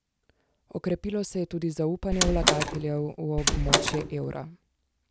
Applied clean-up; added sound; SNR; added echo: none; Door; -4 dB; none.